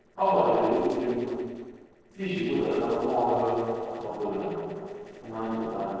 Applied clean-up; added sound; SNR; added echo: neural separator model SepFormer DNS4.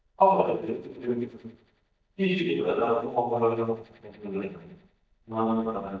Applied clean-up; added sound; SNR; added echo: neural mask model DeepFilterNet 3.